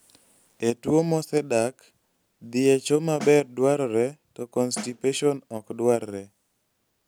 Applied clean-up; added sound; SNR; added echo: none; Snare drum; 16 dB; none.